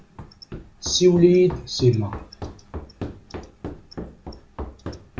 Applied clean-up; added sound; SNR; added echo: none; Run; 13 dB; none.